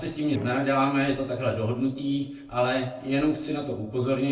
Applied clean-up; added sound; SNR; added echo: neural separator model SepFormer DNS4.